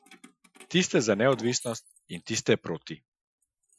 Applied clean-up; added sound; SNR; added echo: classical method Wiener filter.